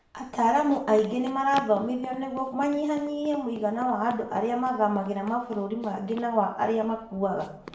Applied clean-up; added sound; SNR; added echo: none; Run; 20 dB; reverberation time 0.6 s.